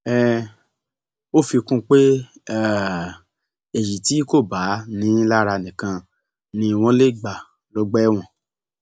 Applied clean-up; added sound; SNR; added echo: none; none; none; none.